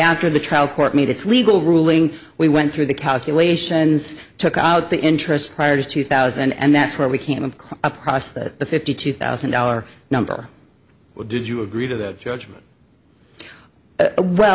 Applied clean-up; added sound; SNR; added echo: none; none; none; none.